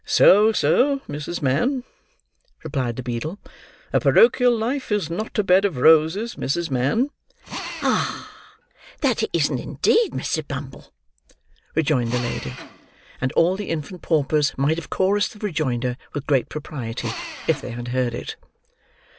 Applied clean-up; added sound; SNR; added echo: none; Drill; 15 dB; none.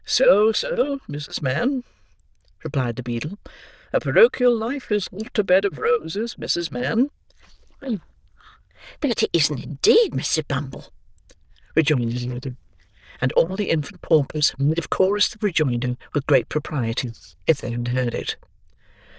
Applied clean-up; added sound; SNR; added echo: neural diffusion model UNIVERSE++.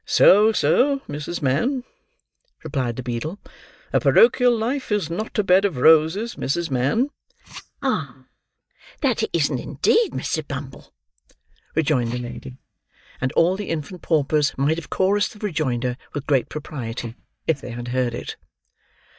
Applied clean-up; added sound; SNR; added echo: neural mask model DeepFilterNet 3.